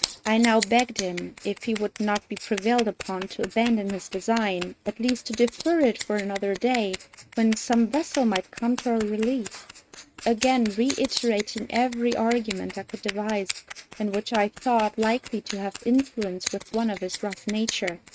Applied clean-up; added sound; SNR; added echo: neural mask model RNNoise.